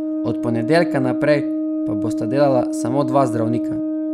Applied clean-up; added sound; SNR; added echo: none; Brass instrument; 1 dB; none.